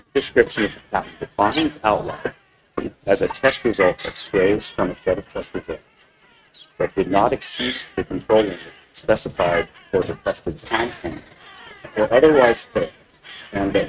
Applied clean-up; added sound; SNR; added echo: neural mask model RNNoise.